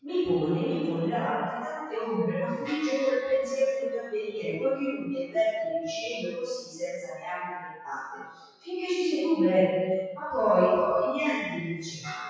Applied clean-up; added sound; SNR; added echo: classical method WPE with log-MMSE.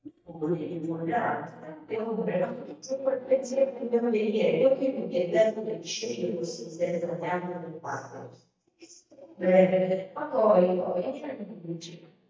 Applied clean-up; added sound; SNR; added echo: neural mask model DeepFilterNet 3.